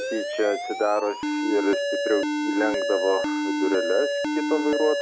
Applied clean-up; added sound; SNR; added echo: none; Alarm; 0 dB; none.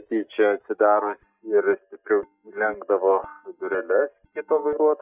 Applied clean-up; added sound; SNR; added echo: neural mask model DeepFilterNet 3.